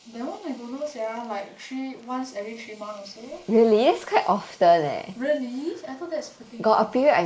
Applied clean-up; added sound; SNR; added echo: neural mask model Resemble Enhance denoiser.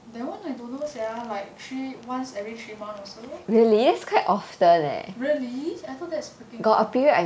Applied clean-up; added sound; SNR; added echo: none; none; none; none.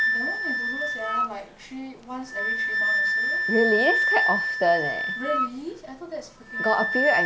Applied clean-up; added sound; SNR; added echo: none; Wind instrument, woodwind instrument; -2 dB; none.